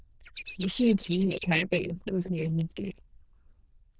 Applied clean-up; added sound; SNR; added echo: neural diffusion model UNIVERSE++.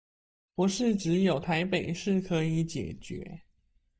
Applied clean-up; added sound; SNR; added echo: neural mask model DeepFilterNet 3.